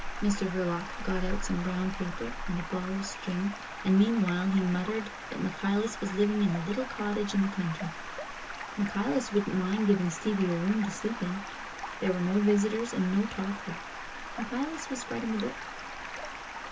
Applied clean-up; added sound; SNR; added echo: none; Stream; 10 dB; reverberation time 0.2 s.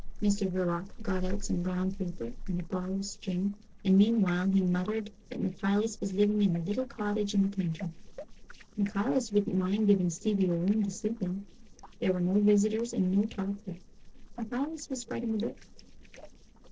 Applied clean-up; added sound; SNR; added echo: neural separator model SepFormer DNS4.